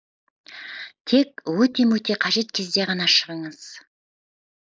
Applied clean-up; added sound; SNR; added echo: neural mask model Resemble Enhance denoiser.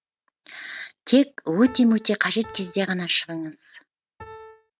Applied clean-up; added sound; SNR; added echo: neural mask model RNNoise.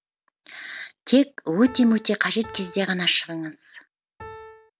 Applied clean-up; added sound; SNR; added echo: none; Piano; 17 dB; none.